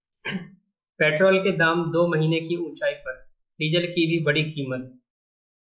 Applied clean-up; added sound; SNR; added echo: neural mask model Resemble Enhance denoiser.